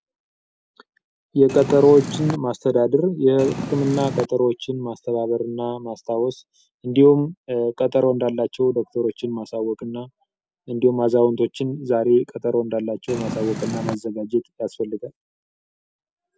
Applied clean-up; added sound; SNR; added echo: none; Purr; 7 dB; none.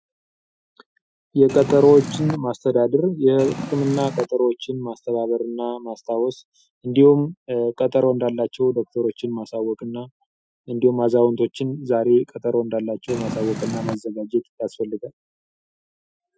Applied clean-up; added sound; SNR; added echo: classical method Wiener filter.